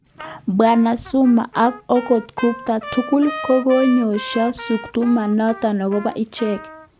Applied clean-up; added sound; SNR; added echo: none; Trumpet; 15 dB; none.